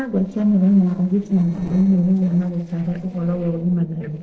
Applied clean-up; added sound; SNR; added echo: neural separator model SepFormer DNS4.